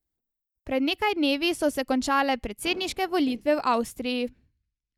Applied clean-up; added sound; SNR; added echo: neural mask model DeepFilterNet 3.